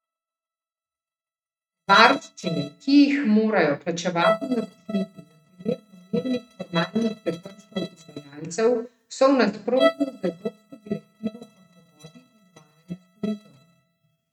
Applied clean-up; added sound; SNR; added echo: neural mask model RNNoise.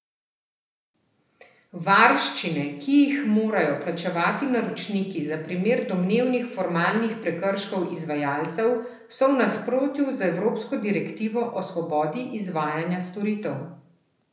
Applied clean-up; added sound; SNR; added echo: none; none; none; none.